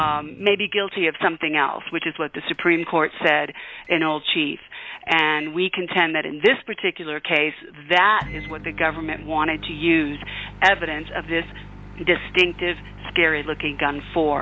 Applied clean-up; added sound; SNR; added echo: none; Microwave oven; 18 dB; none.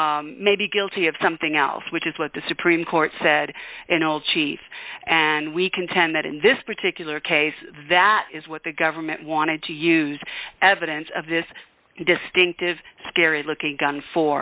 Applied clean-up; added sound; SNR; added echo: none; none; none; none.